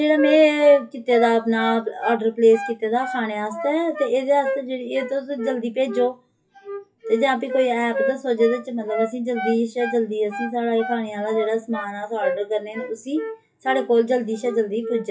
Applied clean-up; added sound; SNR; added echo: classical method WPE with log-MMSE.